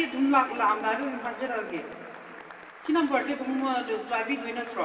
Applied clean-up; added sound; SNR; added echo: none; Applause / Cheering; 17 dB; reverberation time 2.9 s.